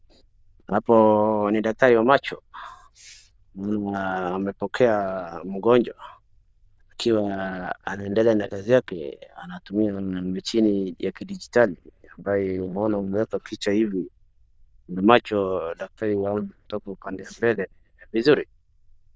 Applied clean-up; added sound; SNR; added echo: neural diffusion model UNIVERSE++.